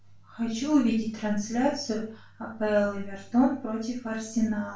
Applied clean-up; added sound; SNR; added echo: none; none; none; reverberation time 0.3 s.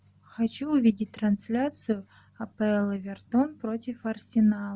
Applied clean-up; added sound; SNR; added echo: none; none; none; none.